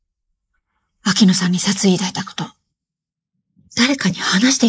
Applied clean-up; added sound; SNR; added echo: neural mask model Resemble Enhance denoiser.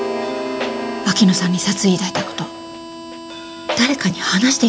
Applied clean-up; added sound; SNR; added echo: none; Harmonica; 14 dB; none.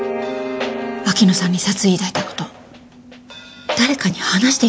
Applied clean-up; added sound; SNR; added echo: none; none; none; none.